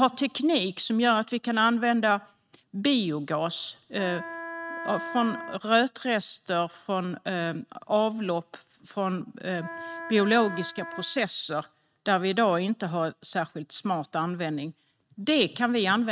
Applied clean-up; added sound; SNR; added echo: neural mask model RNNoise.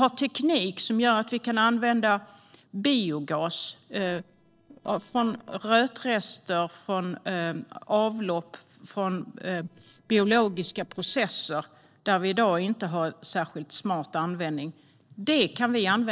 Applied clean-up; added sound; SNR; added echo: neural separator model SepFormer DNS4.